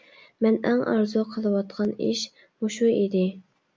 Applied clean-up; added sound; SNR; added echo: none; none; none; none.